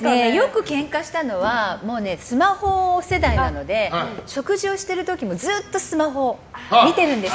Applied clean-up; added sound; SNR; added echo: none; none; none; none.